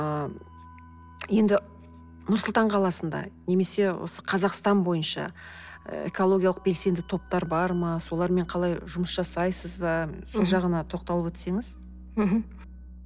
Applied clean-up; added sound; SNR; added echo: none; none; none; none.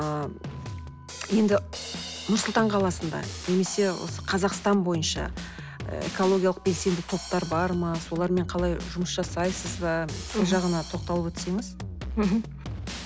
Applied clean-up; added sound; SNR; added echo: none; Drum kit; 10 dB; none.